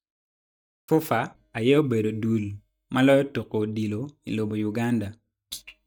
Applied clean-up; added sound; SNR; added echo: neural mask model DeepFilterNet 3.